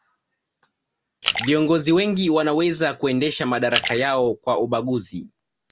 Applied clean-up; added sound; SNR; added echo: none; Splash, splatter; 10 dB; none.